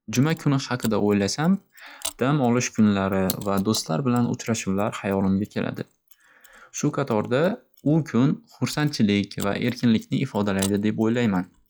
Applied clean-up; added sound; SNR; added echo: classical method log-MMSE.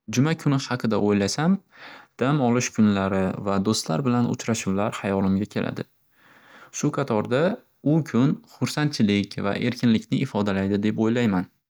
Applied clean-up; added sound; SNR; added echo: none; none; none; none.